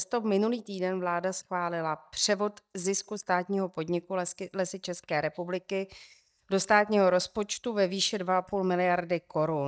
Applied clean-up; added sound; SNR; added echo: neural mask model DeepFilterNet 3.